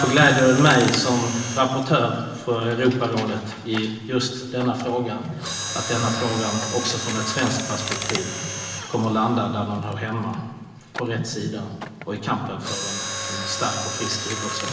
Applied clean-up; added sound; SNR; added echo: none; Mechanisms; 8 dB; reverberation time 1.2 s.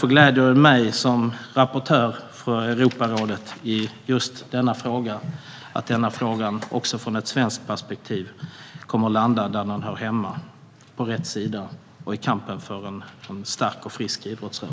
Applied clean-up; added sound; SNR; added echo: none; none; none; none.